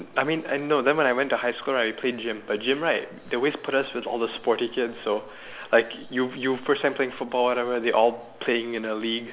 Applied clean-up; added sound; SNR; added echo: none; none; none; none.